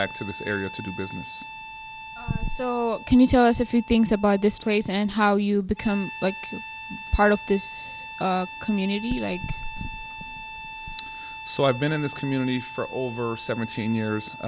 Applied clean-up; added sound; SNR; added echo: none; Harmonica; 14 dB; none.